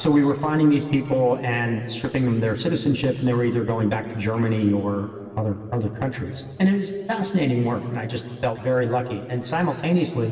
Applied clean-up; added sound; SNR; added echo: none; none; none; reverberation time 2.4 s.